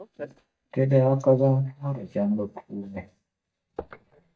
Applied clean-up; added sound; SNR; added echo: neural mask model DeepFilterNet 3.